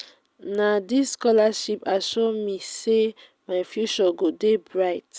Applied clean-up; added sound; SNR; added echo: none; none; none; none.